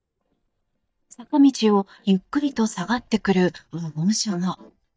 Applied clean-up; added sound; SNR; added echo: neural mask model DeepFilterNet 3.